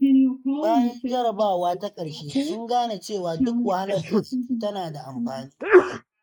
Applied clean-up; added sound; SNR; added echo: neural mask model Resemble Enhance denoiser.